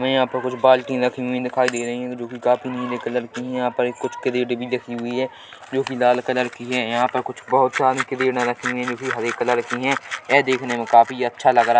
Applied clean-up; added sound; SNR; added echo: none; none; none; none.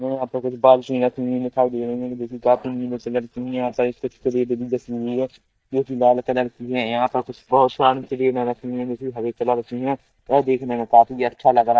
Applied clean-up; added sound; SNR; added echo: neural mask model DeepFilterNet 3.